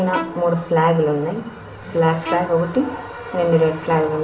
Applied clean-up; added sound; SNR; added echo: none; Bowed string instrument; 15 dB; reverberation time 1.8 s.